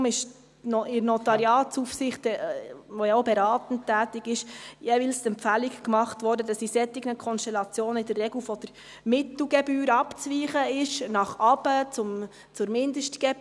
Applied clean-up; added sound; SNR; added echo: none; Wind instrument, woodwind instrument; 13 dB; none.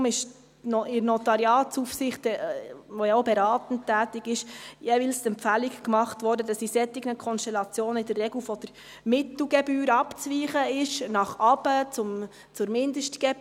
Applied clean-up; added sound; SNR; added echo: none; none; none; none.